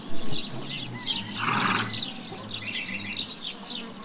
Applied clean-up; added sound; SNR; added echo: none; Livestock, farm animals, working animals; 2 dB; reverberation time 0.3 s.